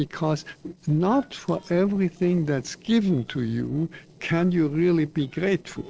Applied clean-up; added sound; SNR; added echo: neural separator model SepFormer DNS4.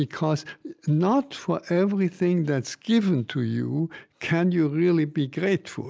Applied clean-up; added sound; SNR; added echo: none; none; none; none.